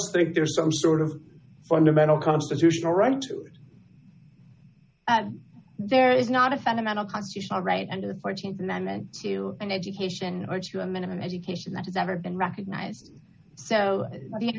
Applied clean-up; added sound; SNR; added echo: none; none; none; none.